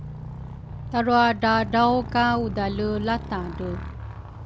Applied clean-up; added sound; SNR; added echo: none; Motorcycle; 10 dB; none.